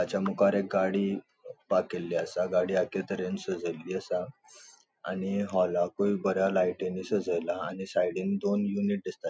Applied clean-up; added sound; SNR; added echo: none; none; none; none.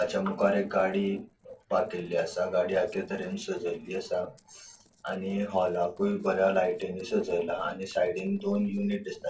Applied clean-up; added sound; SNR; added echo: neural separator model SepFormer DNS4.